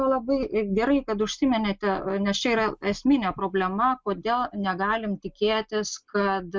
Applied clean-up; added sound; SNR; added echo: none; none; none; none.